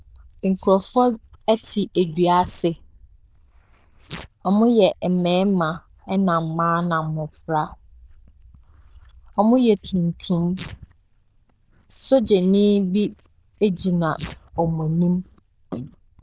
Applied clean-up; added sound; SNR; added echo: neural diffusion model UNIVERSE++.